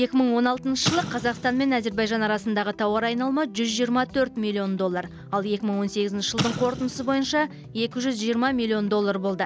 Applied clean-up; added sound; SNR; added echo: none; Explosion; 10 dB; none.